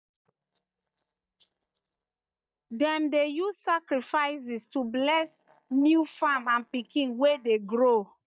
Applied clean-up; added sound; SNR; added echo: neural mask model DeepFilterNet 3.